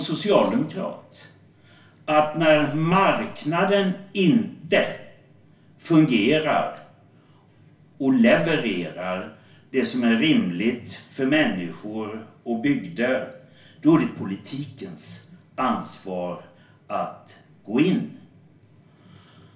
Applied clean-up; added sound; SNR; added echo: none; none; none; reverberation time 0.3 s.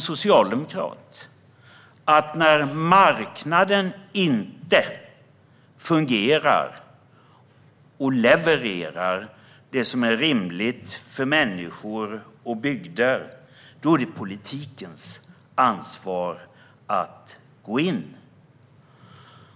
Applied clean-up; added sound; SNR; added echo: none; none; none; none.